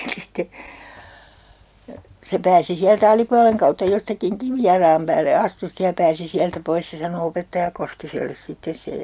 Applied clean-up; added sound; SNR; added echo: none; none; none; none.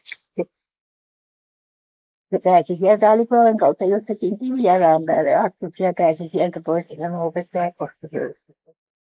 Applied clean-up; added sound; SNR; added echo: neural mask model Resemble Enhance denoiser.